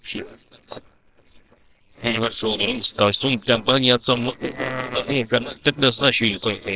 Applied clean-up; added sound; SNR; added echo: neural separator model SepFormer WHAMR!.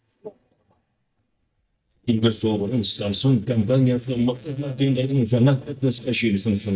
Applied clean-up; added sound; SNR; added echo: neural mask model DeepFilterNet 3.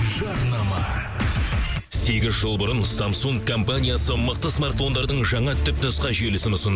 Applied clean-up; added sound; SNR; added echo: none; none; none; none.